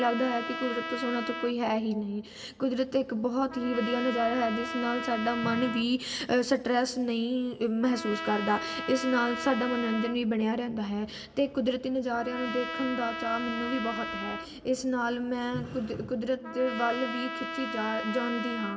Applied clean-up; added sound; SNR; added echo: none; Trumpet; 8 dB; reverberation time 1.3 s.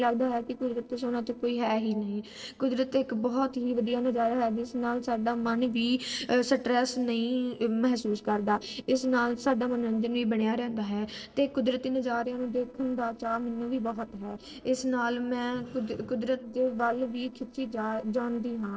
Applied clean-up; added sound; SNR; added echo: neural separator model SepFormer DNS4.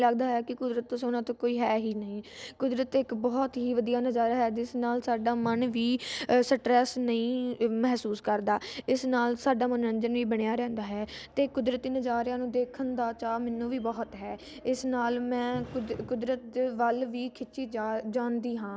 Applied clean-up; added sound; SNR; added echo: none; none; none; none.